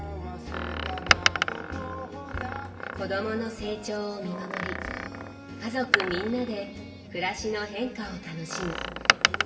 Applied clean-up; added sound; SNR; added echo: none; Door; -2 dB; reverberation time 2.3 s.